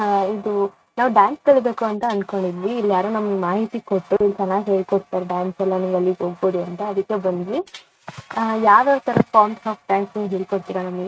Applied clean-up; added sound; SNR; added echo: neural mask model RNNoise.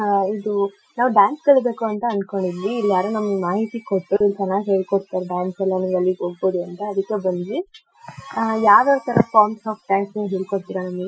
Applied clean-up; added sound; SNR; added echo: classical method Wiener filter.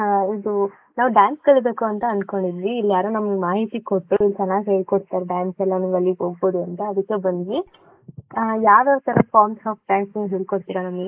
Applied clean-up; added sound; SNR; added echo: neural mask model Resemble Enhance denoiser.